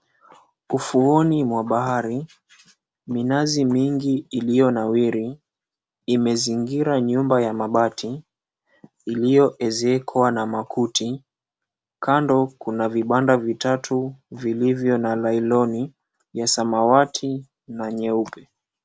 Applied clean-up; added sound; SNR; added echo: none; none; none; none.